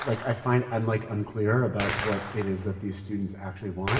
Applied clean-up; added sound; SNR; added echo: none; Gunshot, gunfire; 10 dB; reverberation time 1.8 s.